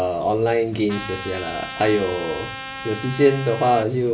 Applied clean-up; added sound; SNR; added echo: none; Trumpet; 12 dB; none.